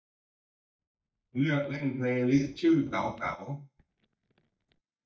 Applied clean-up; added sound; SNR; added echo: neural mask model DeepFilterNet 3.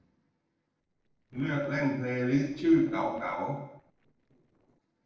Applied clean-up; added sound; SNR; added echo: neural separator model SepFormer DNS4.